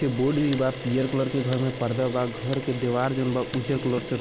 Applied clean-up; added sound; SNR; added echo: none; Camera; 11 dB; none.